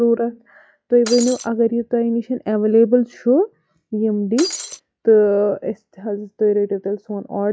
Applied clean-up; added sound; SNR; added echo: classical method log-MMSE.